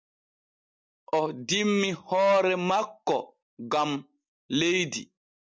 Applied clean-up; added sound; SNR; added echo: none; none; none; none.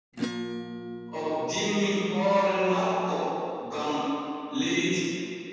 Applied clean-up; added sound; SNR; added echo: none; Acoustic guitar / Strum; 11 dB; reverberation time 2.1 s.